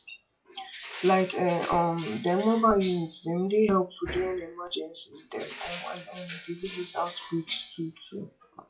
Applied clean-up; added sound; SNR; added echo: classical method WPE with log-MMSE.